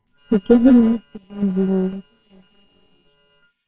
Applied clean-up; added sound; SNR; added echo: neural separator model SepFormer WHAMR!.